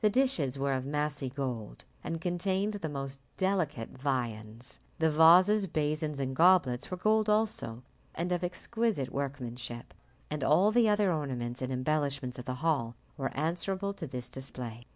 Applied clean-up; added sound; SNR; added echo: none; none; none; none.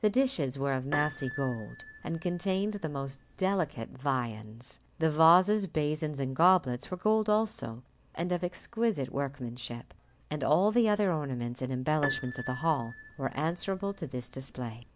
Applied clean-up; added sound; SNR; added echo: none; Piano; 13 dB; none.